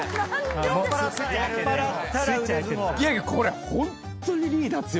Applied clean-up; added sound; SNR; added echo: none; none; none; none.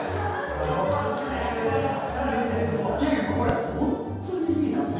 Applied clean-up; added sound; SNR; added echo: none; Fireworks; 15 dB; reverberation time 1.2 s.